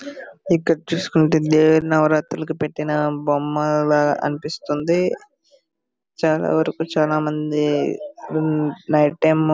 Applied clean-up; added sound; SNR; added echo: none; none; none; none.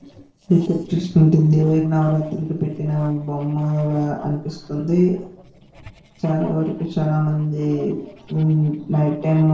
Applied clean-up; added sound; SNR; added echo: neural separator model SepFormer DNS4.